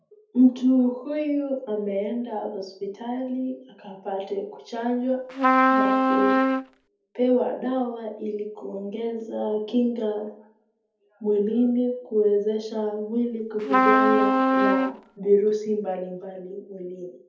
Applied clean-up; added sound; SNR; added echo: none; Trumpet; -4 dB; reverberation time 0.5 s.